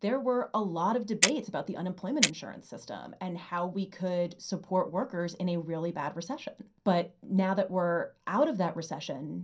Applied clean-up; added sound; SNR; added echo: none; Clock; 2 dB; reverberation time 0.3 s.